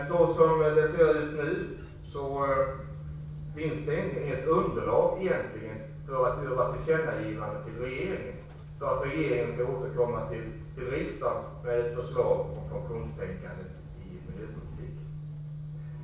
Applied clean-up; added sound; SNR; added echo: none; Train; 16 dB; reverberation time 0.6 s.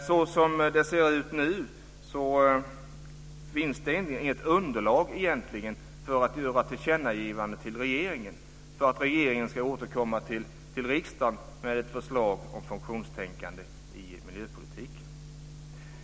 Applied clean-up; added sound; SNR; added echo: none; none; none; none.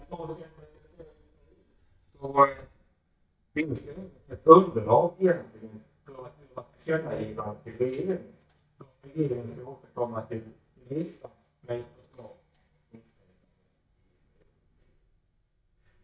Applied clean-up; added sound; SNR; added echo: neural mask model DeepFilterNet 3.